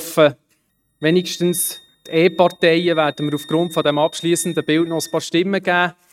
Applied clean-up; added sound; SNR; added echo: neural mask model RNNoise.